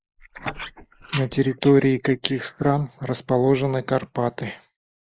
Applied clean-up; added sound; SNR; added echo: neural mask model Resemble Enhance denoiser.